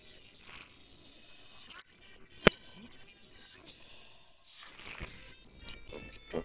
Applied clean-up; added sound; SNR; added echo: neural separator model SepFormer WHAMR!.